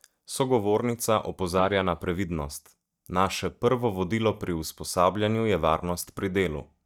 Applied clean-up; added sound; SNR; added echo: neural mask model DeepFilterNet 3.